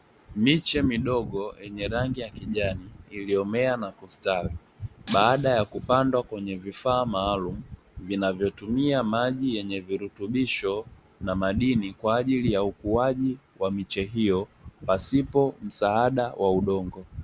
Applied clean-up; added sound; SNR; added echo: none; Shatter; 19 dB; none.